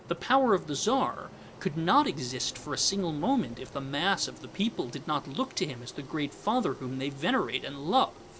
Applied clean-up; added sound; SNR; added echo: none; Engine; 18 dB; none.